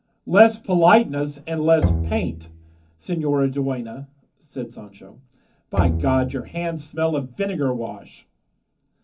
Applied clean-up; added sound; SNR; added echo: none; Bowed string instrument; 3 dB; reverberation time 0.3 s.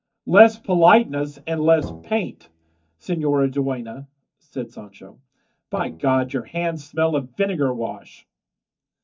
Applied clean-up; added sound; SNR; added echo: neural mask model DeepFilterNet 3.